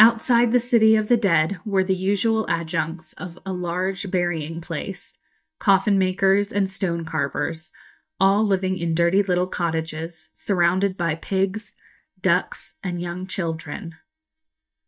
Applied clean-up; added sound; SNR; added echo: neural mask model DeepFilterNet 3.